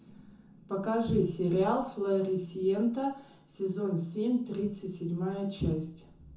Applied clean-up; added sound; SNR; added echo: none; none; none; reverberation time 0.6 s.